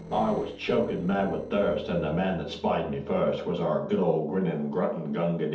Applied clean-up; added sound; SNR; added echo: neural separator model SepFormer DNS4.